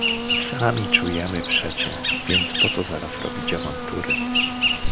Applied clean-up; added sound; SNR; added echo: none; Insect; -2 dB; none.